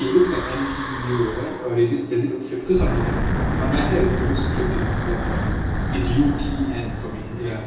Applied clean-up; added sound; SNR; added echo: none; Wind / Breathing; 1 dB; reverberation time 0.9 s.